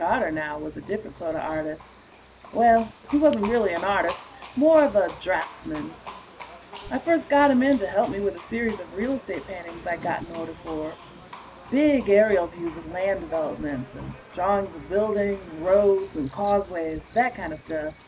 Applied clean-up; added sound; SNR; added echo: none; Livestock, farm animals, working animals; 16 dB; none.